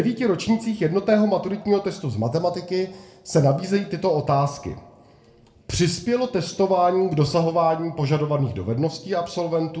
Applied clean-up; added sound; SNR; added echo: none; none; none; reverberation time 0.4 s.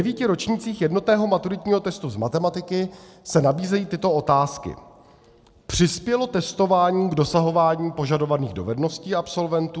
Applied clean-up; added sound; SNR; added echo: none; none; none; none.